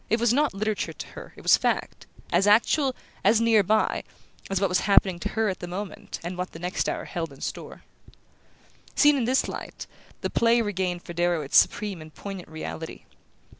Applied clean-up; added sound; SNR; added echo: none; none; none; none.